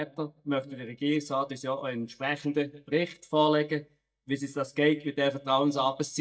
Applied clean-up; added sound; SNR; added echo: neural mask model DeepFilterNet 3.